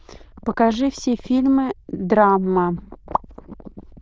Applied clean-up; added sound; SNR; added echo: neural diffusion model UNIVERSE++.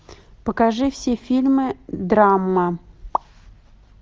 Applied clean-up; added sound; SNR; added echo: none; none; none; none.